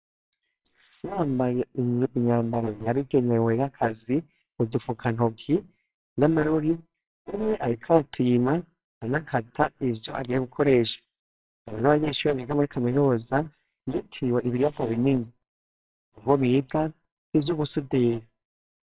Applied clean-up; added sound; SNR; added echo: neural separator model SepFormer WHAMR!.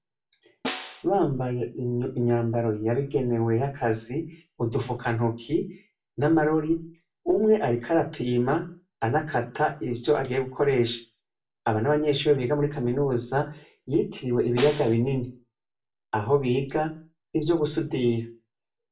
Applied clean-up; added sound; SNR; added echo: none; Snare drum; 14 dB; reverberation time 0.3 s.